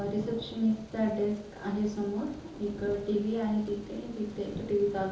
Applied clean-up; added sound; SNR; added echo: none; Thunder; 14 dB; reverberation time 2.8 s.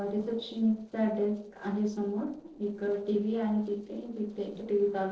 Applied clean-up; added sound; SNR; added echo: neural separator model SepFormer DNS4.